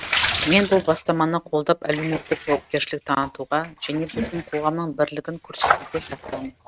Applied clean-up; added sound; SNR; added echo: neural mask model RNNoise.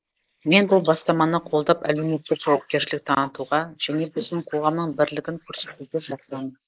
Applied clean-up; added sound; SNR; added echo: neural mask model Resemble Enhance denoiser.